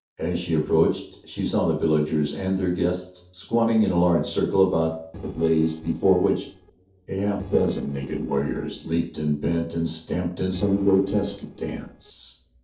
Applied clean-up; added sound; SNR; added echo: neural separator model SepFormer DNS4.